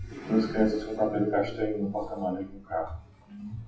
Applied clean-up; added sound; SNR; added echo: classical method WPE with log-MMSE.